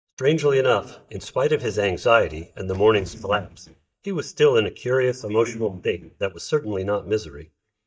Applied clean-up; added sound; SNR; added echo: neural mask model DeepFilterNet 3.